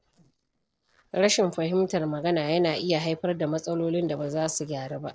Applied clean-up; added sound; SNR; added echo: neural separator model SepFormer DNS4.